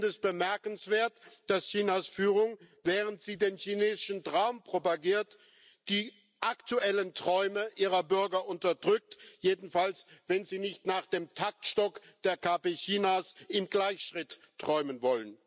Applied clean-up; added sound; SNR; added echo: none; none; none; none.